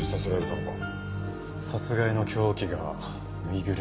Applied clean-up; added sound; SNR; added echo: none; none; none; none.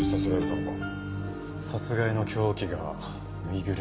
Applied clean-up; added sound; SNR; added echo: none; Marimba, xylophone; 5 dB; none.